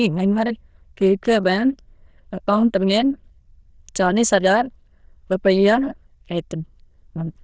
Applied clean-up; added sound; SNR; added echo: neural diffusion model UNIVERSE++.